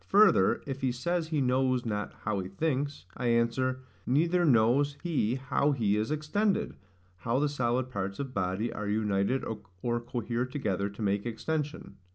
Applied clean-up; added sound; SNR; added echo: none; none; none; none.